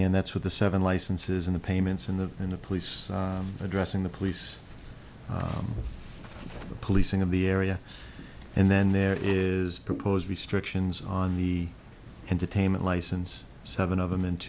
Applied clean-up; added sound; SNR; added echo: none; none; none; none.